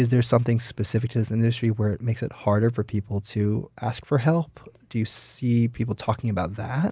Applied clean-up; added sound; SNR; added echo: none; none; none; none.